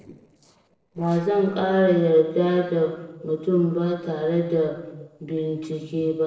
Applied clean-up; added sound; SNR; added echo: neural separator model SepFormer DNS4.